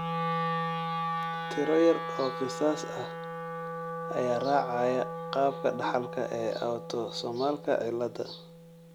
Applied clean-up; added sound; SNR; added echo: none; Wind instrument, woodwind instrument; 5 dB; none.